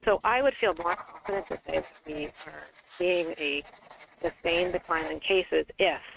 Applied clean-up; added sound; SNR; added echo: neural mask model RNNoise.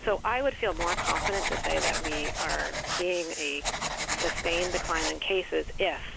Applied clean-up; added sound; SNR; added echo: none; Writing; 2 dB; none.